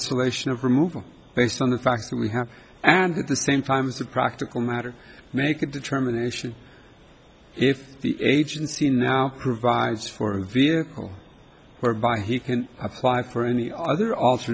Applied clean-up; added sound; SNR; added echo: none; none; none; none.